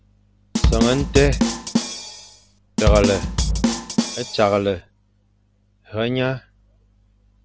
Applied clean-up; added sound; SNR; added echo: none; Drum kit; -2 dB; none.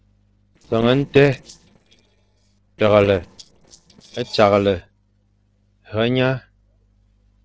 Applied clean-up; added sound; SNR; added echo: neural separator model SepFormer DNS4.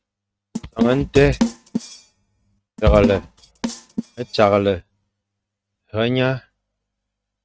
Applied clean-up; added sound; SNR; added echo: neural mask model RNNoise.